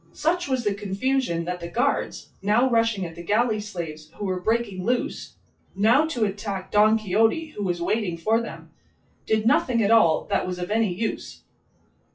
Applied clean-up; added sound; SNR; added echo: classical method WPE with log-MMSE.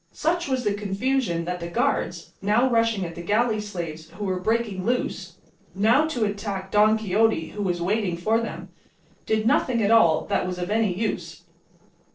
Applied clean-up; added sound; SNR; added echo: neural separator model SepFormer DNS4.